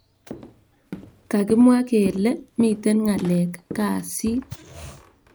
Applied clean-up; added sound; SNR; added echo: none; Walk, footsteps; 16 dB; none.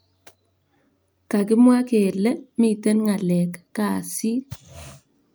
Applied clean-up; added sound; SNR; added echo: none; none; none; none.